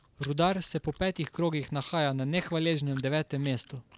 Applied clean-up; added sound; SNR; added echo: none; Chewing, mastication; 19 dB; none.